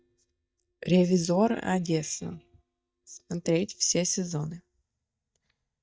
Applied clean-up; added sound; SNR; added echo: neural mask model DeepFilterNet 3.